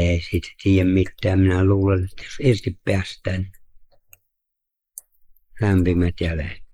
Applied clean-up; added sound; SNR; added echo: neural mask model Resemble Enhance denoiser.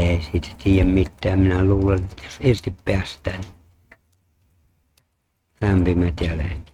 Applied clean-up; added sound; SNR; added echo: neural mask model RNNoise.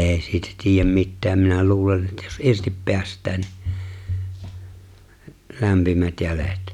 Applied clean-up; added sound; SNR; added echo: none; none; none; none.